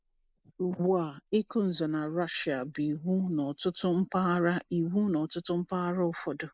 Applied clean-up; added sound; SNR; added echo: neural mask model Resemble Enhance denoiser.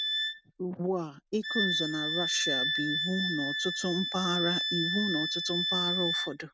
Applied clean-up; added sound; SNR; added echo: none; Wind instrument, woodwind instrument; -1 dB; none.